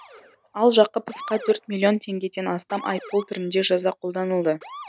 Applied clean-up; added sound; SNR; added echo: none; Motor vehicle (road) / Siren; 19 dB; none.